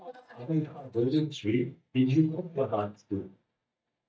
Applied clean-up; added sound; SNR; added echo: neural mask model DeepFilterNet 3.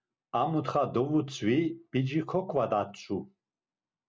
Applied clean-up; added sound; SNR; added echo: none; none; none; none.